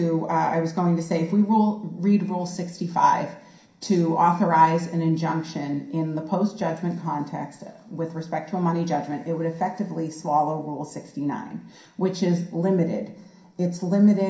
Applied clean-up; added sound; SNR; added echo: none; none; none; reverberation time 0.5 s.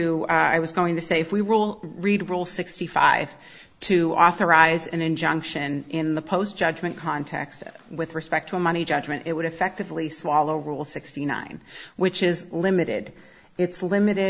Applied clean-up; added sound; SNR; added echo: none; none; none; none.